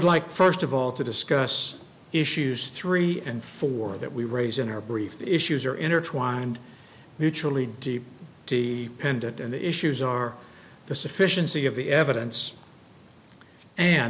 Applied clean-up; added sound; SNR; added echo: none; none; none; none.